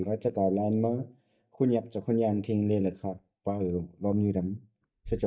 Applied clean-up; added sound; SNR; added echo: neural mask model DeepFilterNet 3.